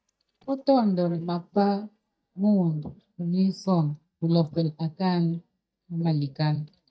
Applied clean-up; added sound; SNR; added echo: neural mask model DeepFilterNet 3.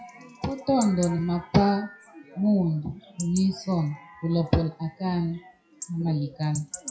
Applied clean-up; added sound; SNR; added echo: classical method WPE with log-MMSE.